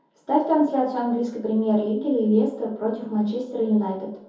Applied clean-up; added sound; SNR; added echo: none; none; none; reverberation time 0.6 s.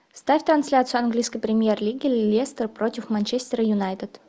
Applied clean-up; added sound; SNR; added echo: none; none; none; none.